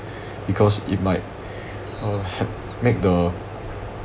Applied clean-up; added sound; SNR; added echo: none; Bird; 17 dB; none.